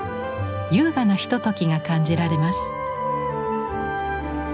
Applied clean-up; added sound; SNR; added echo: none; none; none; none.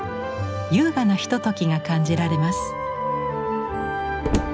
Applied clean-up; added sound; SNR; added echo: none; Slam; 12 dB; none.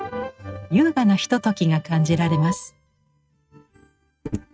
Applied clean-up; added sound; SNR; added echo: neural mask model RNNoise.